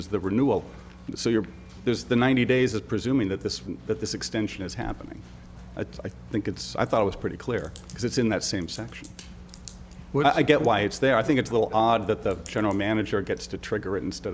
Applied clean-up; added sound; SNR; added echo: none; none; none; none.